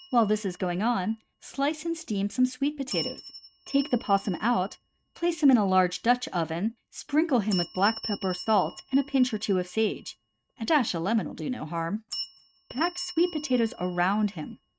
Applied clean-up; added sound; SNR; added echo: neural mask model RNNoise.